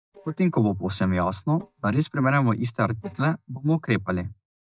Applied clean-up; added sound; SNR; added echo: neural mask model DeepFilterNet 3.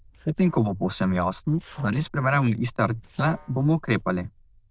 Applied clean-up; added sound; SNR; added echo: neural diffusion model UNIVERSE++.